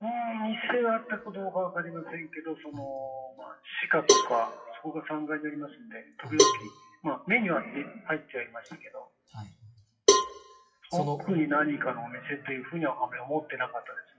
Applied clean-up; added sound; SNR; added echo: classical method WPE with log-MMSE.